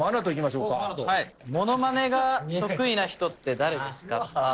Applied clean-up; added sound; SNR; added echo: neural separator model SepFormer DNS4.